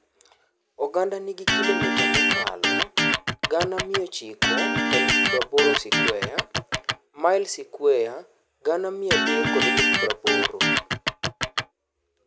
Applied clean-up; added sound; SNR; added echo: none; Electric guitar; -5 dB; none.